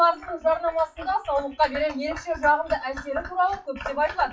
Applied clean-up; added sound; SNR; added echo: classical method WPE with log-MMSE.